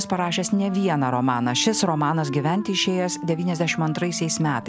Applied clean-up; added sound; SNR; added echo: none; Wind instrument, woodwind instrument; 13 dB; none.